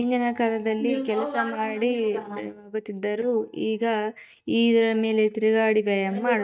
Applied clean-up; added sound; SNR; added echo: neural mask model DeepFilterNet 3.